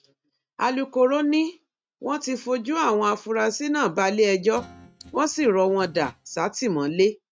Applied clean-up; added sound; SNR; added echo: neural mask model RNNoise.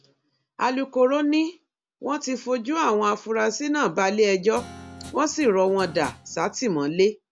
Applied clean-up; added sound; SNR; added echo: none; Guitar; 19 dB; none.